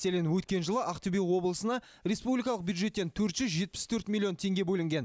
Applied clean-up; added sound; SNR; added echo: none; none; none; none.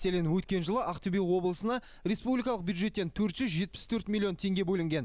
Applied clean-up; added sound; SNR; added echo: none; Engine starting; 20 dB; none.